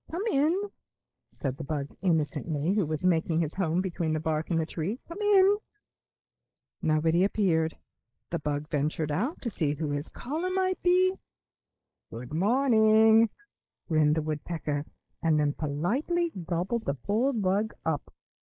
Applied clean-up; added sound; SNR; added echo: neural mask model Resemble Enhance denoiser.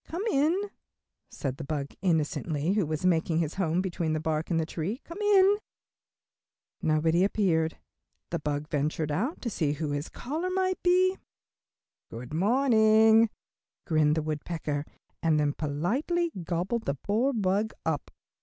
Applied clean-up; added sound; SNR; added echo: none; none; none; none.